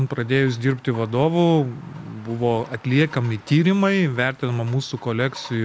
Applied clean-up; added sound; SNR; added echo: none; none; none; none.